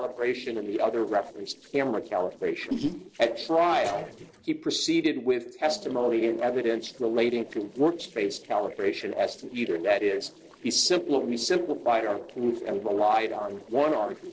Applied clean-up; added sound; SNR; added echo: neural separator model SepFormer DNS4.